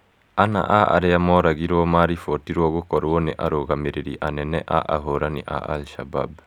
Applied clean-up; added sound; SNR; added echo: none; none; none; none.